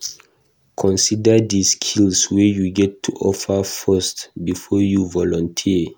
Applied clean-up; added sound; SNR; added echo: none; none; none; none.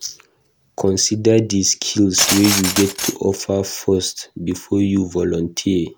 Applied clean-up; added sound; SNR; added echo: none; Glass; 4 dB; none.